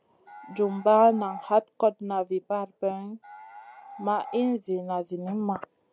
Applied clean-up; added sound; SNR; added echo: none; Animal; 16 dB; none.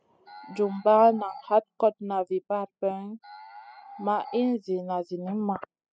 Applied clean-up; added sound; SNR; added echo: classical method spectral subtraction.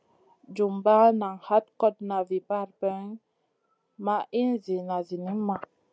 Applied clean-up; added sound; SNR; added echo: none; none; none; none.